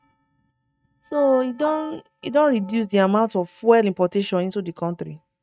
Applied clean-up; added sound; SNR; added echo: neural mask model RNNoise.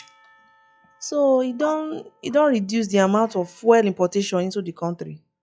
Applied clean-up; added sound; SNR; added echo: classical method log-MMSE.